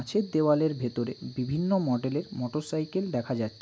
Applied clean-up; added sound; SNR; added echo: none; none; none; none.